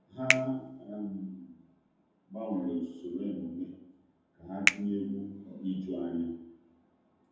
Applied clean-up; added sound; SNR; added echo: none; Finger snapping; -1 dB; reverberation time 0.9 s.